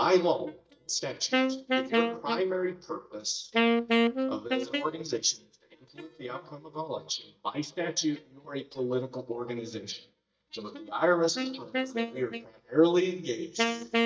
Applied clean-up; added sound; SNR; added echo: neural mask model DeepFilterNet 3.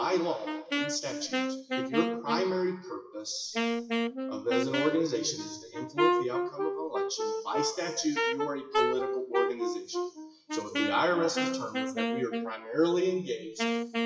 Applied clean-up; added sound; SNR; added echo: classical method WPE with log-MMSE.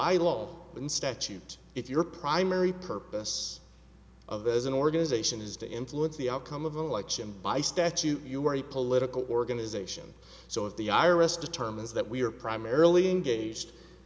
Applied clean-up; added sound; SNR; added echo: none; none; none; none.